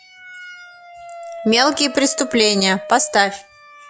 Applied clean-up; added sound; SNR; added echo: classical method log-MMSE.